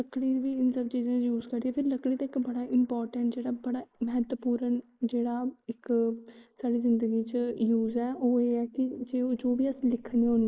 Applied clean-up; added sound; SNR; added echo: neural mask model Resemble Enhance denoiser.